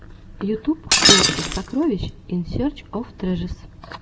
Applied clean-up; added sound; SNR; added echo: none; Shatter; -4 dB; reverberation time 0.6 s.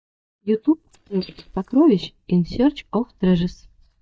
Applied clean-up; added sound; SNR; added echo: neural mask model DeepFilterNet 3.